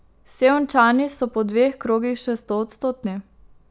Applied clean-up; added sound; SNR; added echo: none; none; none; none.